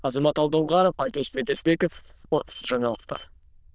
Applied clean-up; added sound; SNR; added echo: neural diffusion model UNIVERSE++.